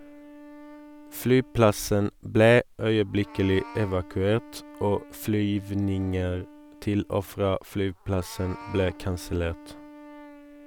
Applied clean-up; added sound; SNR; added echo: none; Meow + Wind instrument, woodwind instrument; 20 dB; none.